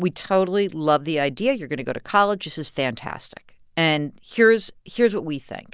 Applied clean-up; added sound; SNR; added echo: none; none; none; none.